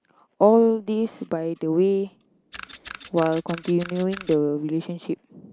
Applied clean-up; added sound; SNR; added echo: none; Camera; 18 dB; none.